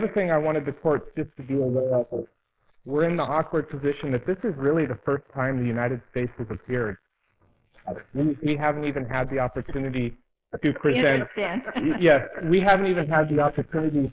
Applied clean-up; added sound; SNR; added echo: neural mask model Resemble Enhance denoiser.